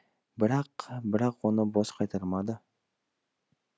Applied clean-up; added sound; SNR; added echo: none; none; none; none.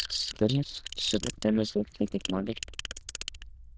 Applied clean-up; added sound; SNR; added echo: neural diffusion model UNIVERSE++.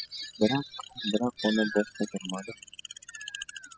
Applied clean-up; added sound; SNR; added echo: classical method spectral subtraction.